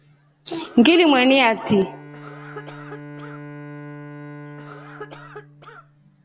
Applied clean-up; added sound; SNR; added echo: none; Bowed string instrument + Cough; 16 dB; none.